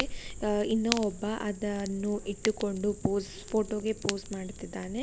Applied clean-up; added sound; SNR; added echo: none; Fire; 9 dB; none.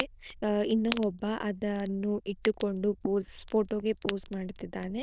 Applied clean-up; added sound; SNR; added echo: neural diffusion model UNIVERSE++.